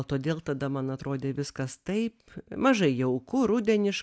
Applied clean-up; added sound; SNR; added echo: none; none; none; none.